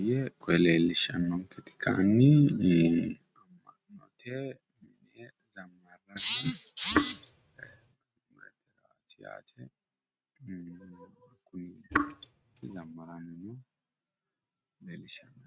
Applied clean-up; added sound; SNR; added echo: neural mask model RNNoise.